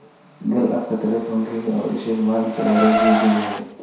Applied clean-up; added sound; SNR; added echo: none; Car; 6 dB; reverberation time 0.7 s.